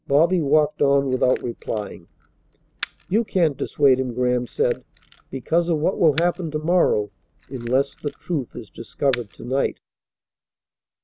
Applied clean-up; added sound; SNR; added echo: none; Camera; 17 dB; none.